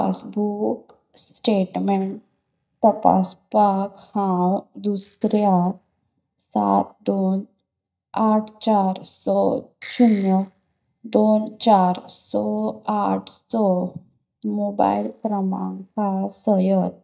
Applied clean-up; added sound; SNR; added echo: neural mask model DeepFilterNet 3.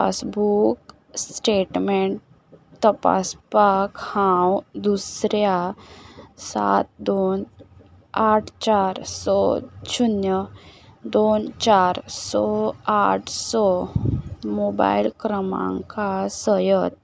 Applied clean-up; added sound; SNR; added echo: none; none; none; none.